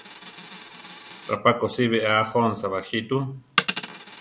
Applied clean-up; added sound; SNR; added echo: none; Coin (dropping); 7 dB; none.